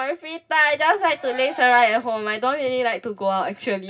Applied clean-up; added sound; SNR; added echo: none; Cheering; 18 dB; reverberation time 0.4 s.